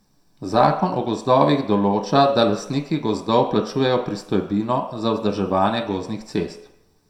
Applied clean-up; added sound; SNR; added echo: none; none; none; reverberation time 0.6 s.